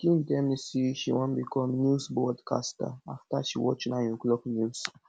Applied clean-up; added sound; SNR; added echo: none; none; none; none.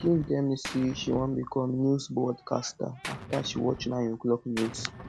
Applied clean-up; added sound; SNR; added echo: none; Gunshot, gunfire; 14 dB; none.